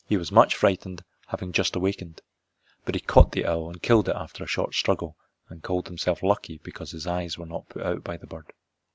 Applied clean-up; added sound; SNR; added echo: none; none; none; none.